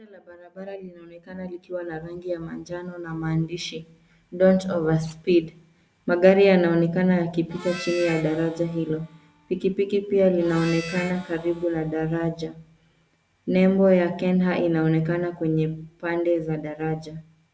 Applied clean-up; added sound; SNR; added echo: none; Harmonica; 16 dB; none.